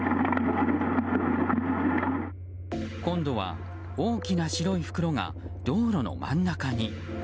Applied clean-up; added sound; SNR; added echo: none; Domestic sounds, home sounds; 10 dB; none.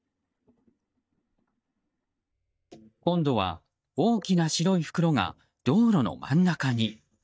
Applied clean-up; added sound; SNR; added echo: neural mask model DeepFilterNet 3.